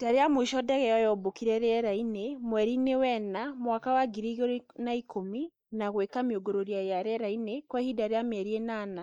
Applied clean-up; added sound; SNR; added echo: neural mask model Resemble Enhance denoiser.